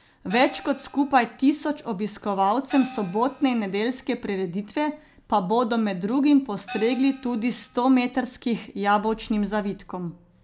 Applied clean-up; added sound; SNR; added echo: none; Gong; 17 dB; none.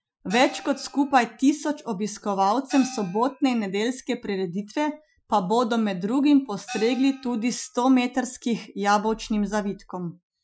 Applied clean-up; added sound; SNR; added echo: classical method Wiener filter.